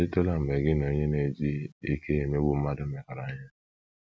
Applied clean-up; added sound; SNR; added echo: none; none; none; none.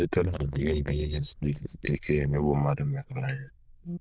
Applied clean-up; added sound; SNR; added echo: neural diffusion model UNIVERSE++.